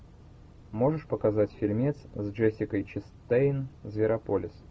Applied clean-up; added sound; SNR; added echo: none; none; none; none.